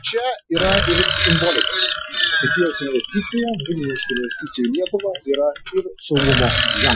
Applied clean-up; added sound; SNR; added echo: classical method Wiener filter.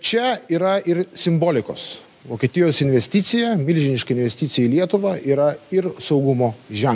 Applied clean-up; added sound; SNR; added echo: none; none; none; none.